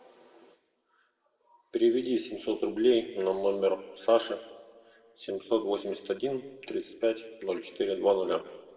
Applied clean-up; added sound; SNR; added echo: none; none; none; reverberation time 1.3 s.